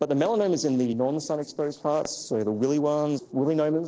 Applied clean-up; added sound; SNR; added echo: neural separator model SepFormer DNS4.